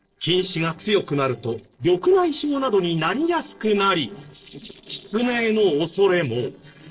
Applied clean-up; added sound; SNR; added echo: neural separator model SepFormer DNS4.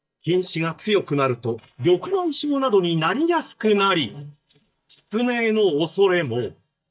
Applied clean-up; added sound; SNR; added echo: neural mask model DeepFilterNet 3.